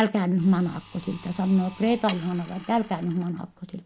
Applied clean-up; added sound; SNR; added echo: none; Sawing; 20 dB; none.